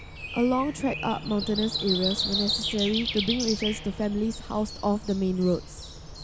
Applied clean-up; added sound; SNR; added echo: none; Breathing; 6 dB; none.